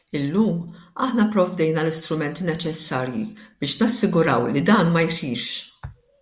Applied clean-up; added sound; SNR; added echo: none; none; none; none.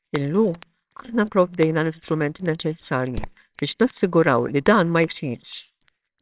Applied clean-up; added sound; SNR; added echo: neural separator model SepFormer WHAMR!.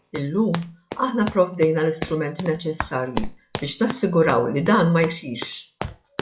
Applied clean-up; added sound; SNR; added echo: classical method WPE with log-MMSE.